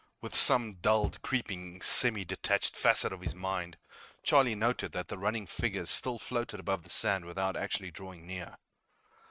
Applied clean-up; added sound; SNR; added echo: neural mask model RNNoise.